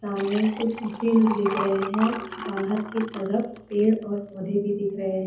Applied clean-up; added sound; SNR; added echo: none; Liquid; 11 dB; reverberation time 0.7 s.